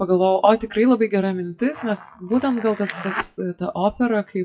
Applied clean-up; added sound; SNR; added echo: classical method WPE with log-MMSE.